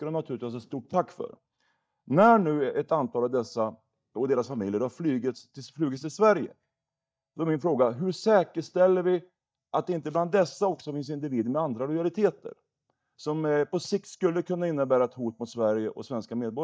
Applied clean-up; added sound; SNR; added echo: neural mask model DeepFilterNet 3.